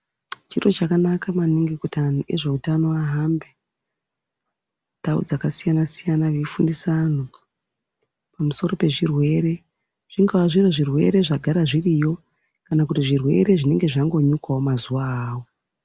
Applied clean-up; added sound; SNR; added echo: none; none; none; none.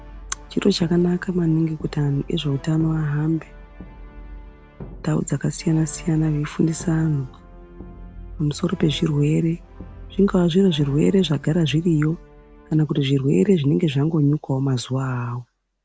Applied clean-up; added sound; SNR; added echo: none; Brass instrument; 18 dB; none.